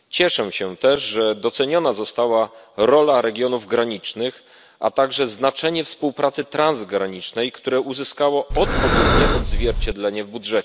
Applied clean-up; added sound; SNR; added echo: none; Breathing; -3 dB; none.